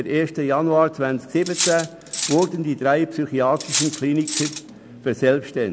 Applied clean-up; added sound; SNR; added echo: none; Cutlery, silverware; 6 dB; none.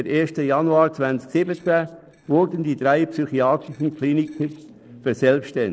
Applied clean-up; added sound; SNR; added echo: neural separator model SepFormer DNS4.